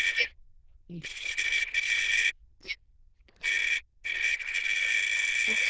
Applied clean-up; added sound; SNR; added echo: neural diffusion model UNIVERSE++.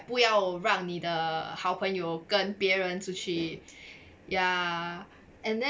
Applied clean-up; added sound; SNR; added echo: none; none; none; none.